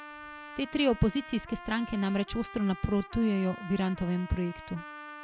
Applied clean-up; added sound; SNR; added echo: none; Trumpet; 15 dB; none.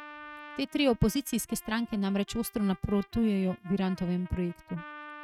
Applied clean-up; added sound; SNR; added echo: neural mask model RNNoise.